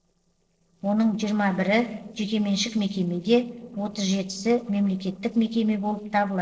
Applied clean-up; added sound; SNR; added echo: neural separator model SepFormer DNS4.